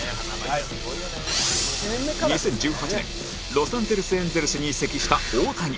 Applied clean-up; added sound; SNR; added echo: none; Engine; 15 dB; none.